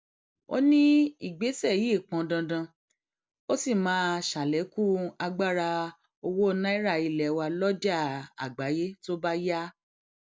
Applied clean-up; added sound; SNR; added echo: none; none; none; none.